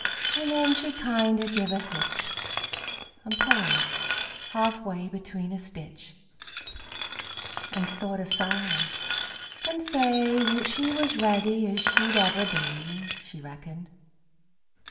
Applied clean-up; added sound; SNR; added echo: none; Glass; -2 dB; reverberation time 1.0 s.